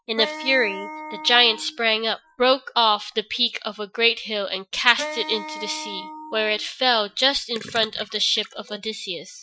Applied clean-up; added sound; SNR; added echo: classical method Wiener filter.